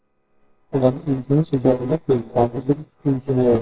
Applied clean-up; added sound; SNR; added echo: neural separator model SepFormer WHAMR!.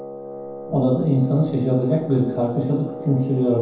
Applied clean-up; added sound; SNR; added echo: none; Wind instrument, woodwind instrument; 13 dB; reverberation time 0.9 s.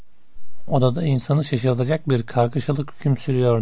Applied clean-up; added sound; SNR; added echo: none; none; none; none.